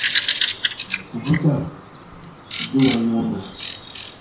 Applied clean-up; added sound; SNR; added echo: none; Bird vocalization, bird call, bird song; 4 dB; reverberation time 0.6 s.